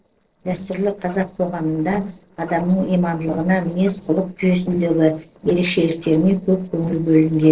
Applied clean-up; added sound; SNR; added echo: neural separator model SepFormer DNS4.